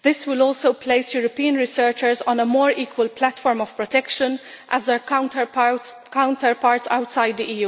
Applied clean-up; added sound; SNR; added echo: none; none; none; none.